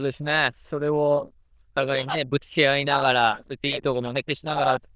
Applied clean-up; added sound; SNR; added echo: neural diffusion model UNIVERSE++.